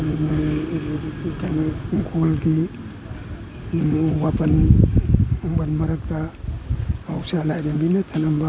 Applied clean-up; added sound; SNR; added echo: none; none; none; none.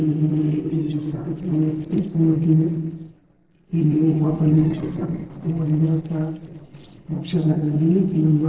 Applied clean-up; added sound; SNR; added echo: neural separator model SepFormer DNS4.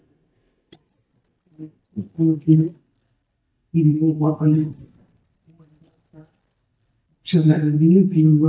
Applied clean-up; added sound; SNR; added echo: neural mask model DeepFilterNet 3.